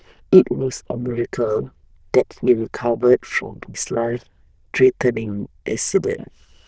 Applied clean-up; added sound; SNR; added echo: neural diffusion model UNIVERSE++.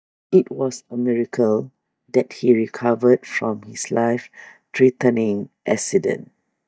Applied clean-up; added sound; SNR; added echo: neural mask model DeepFilterNet 3.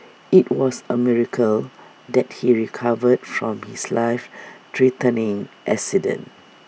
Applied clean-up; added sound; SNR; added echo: none; none; none; none.